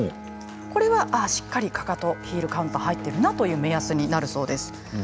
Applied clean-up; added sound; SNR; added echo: none; Bowed string instrument; 11 dB; none.